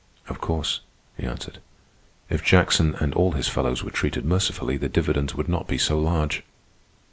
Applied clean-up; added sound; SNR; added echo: none; none; none; none.